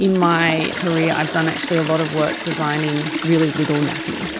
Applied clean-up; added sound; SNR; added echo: none; Toilet flush; 6 dB; none.